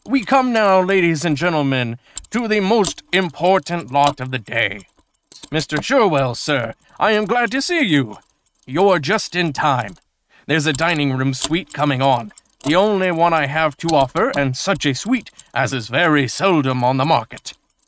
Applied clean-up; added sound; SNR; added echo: neural mask model RNNoise.